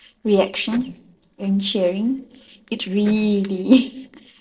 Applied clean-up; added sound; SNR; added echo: neural separator model SepFormer DNS4.